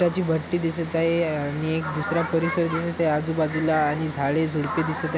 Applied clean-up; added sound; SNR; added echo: none; none; none; none.